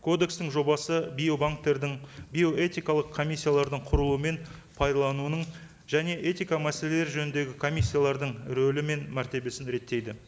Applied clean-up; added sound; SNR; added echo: none; none; none; none.